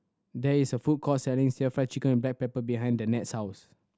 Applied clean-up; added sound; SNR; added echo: none; none; none; none.